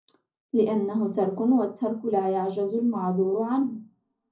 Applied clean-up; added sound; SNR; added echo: none; none; none; reverberation time 0.4 s.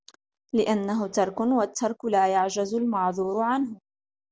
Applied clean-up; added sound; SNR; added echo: none; none; none; none.